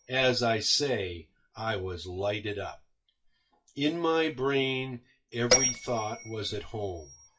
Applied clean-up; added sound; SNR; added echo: classical method WPE with log-MMSE.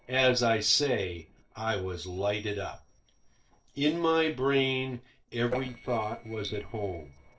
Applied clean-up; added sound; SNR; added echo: neural separator model SepFormer DNS4.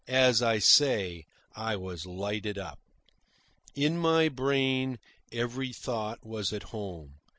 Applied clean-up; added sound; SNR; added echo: none; none; none; none.